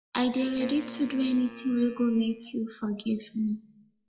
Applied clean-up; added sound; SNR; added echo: classical method WPE with log-MMSE.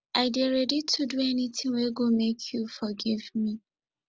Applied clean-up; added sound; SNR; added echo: none; none; none; none.